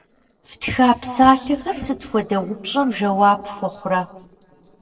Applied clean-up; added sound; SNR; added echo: neural separator model SepFormer DNS4.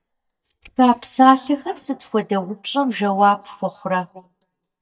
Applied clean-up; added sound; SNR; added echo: neural mask model DeepFilterNet 3.